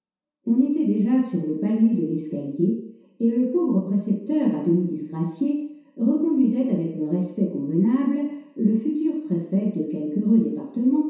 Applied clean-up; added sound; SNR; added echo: none; none; none; reverberation time 0.7 s.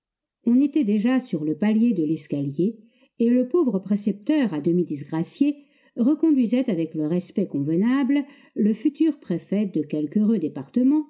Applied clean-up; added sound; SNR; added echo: none; none; none; none.